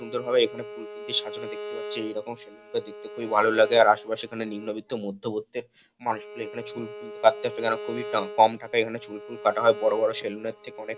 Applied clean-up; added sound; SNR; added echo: none; Bowed string instrument; 15 dB; none.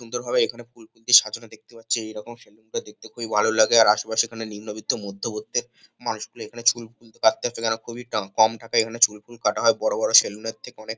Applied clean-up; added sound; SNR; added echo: none; none; none; none.